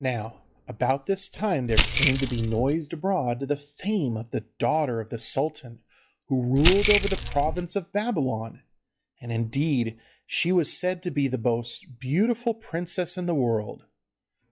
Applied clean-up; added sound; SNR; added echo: classical method log-MMSE.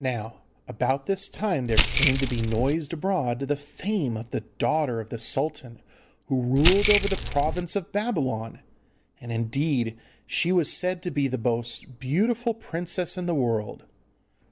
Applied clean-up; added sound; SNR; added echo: none; Keys jangling; -2 dB; none.